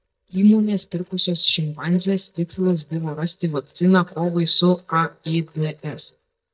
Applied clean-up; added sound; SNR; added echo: neural mask model DeepFilterNet 3.